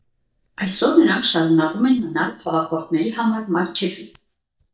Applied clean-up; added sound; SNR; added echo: neural mask model DeepFilterNet 3.